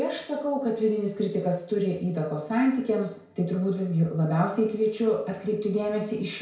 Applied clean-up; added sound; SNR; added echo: none; none; none; reverberation time 0.6 s.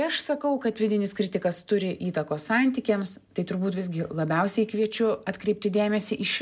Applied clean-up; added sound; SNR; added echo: none; none; none; none.